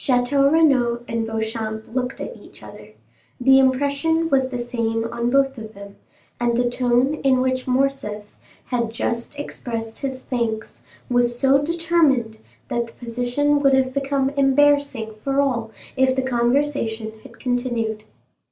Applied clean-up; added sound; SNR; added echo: none; none; none; none.